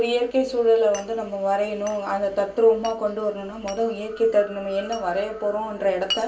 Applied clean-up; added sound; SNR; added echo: none; Glass; 18 dB; reverberation time 0.3 s.